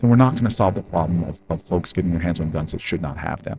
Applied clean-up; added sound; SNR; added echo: neural separator model SepFormer DNS4.